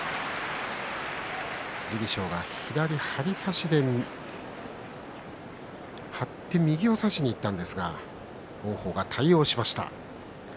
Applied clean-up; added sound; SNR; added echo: none; none; none; none.